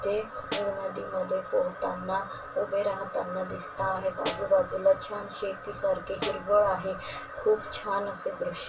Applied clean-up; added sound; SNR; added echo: none; Snare drum; 12 dB; reverberation time 0.2 s.